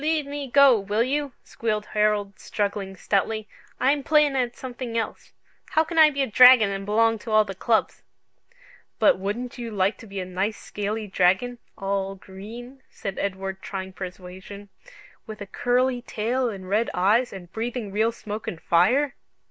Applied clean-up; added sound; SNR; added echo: none; none; none; none.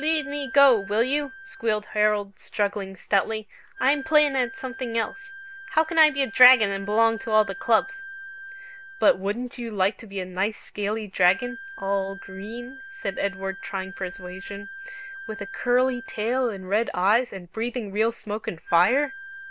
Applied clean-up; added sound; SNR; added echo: none; Wind instrument, woodwind instrument; 16 dB; none.